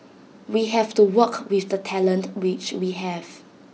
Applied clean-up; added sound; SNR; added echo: none; none; none; none.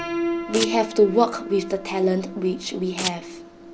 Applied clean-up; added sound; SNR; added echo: none; Piano + Domestic sounds, home sounds; 6 dB; none.